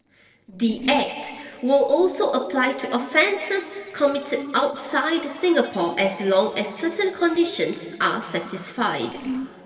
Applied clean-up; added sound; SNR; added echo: neural separator model SepFormer DNS4.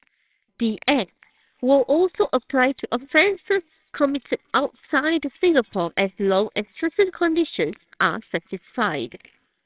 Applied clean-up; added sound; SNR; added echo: neural separator model SepFormer WHAMR!.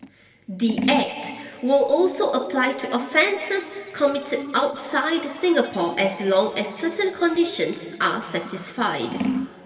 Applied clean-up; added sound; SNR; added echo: none; Scissors; 12 dB; reverberation time 2.5 s.